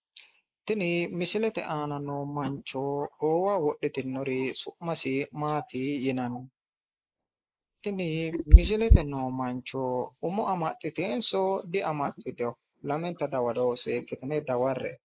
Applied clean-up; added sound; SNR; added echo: neural mask model Resemble Enhance denoiser.